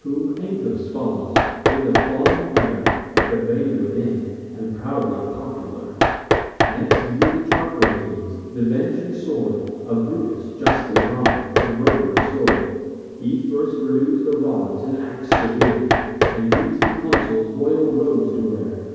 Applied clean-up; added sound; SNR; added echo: none; Knock; 1 dB; reverberation time 2.2 s.